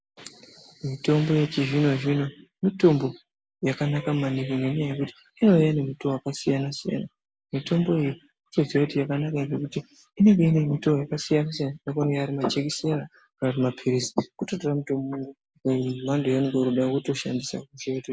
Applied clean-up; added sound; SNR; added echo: none; none; none; none.